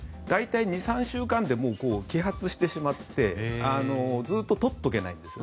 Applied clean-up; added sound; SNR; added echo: none; none; none; none.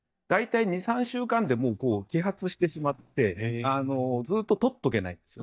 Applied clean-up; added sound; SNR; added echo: neural mask model DeepFilterNet 3.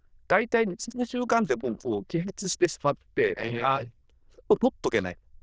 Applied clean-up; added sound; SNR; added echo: neural diffusion model UNIVERSE++.